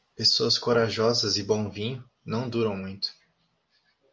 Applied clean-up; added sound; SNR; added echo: none; none; none; none.